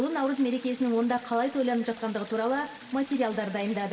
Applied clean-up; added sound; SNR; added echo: none; Stream; 19 dB; reverberation time 1.6 s.